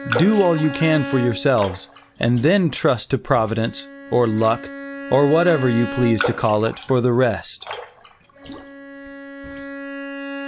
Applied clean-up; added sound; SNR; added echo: none; Bowed string instrument + Raindrop; 11 dB; none.